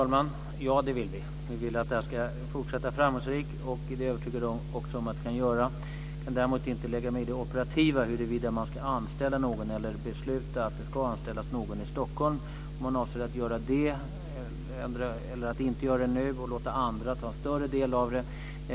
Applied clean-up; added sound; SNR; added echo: none; none; none; none.